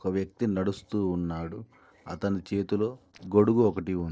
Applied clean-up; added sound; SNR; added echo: neural separator model SepFormer DNS4.